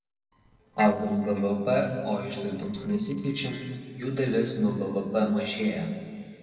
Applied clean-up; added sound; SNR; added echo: neural separator model SepFormer DNS4.